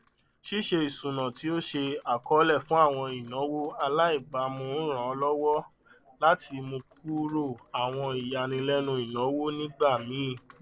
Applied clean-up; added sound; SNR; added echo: neural separator model SepFormer DNS4.